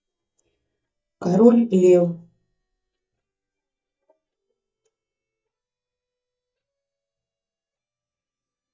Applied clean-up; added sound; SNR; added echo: neural mask model DeepFilterNet 3.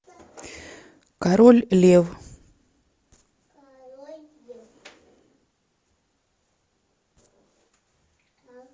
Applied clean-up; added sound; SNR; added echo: none; none; none; none.